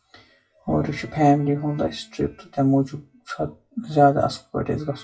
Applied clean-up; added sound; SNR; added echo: classical method WPE with log-MMSE.